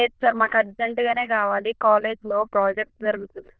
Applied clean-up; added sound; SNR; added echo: neural diffusion model UNIVERSE++.